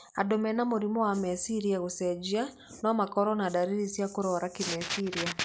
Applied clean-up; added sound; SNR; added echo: none; none; none; none.